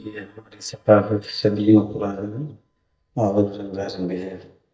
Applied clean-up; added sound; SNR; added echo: neural mask model DeepFilterNet 3.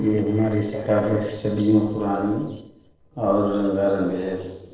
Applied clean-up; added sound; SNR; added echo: neural separator model SepFormer DNS4.